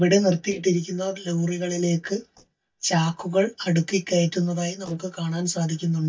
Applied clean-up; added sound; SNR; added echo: neural mask model DeepFilterNet 3.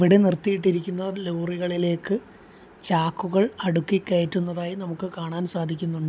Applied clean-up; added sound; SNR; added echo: none; none; none; none.